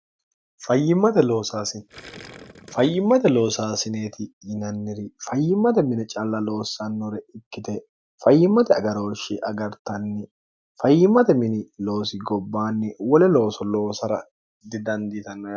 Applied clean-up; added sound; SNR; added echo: none; Gurgling; 20 dB; none.